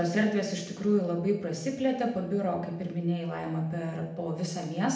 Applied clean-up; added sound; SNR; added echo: none; none; none; reverberation time 0.8 s.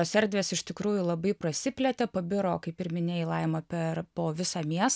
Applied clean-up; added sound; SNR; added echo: none; none; none; none.